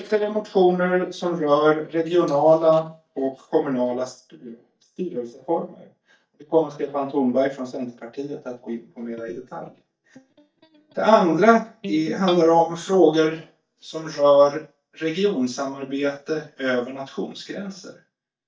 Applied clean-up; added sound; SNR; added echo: neural mask model DeepFilterNet 3.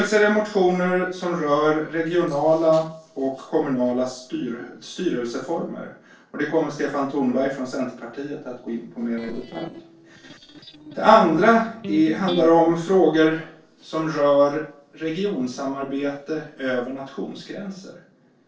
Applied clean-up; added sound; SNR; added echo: neural separator model SepFormer DNS4.